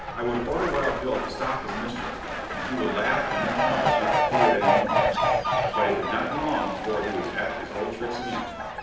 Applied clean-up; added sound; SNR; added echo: none; Fowl; -3 dB; reverberation time 0.9 s.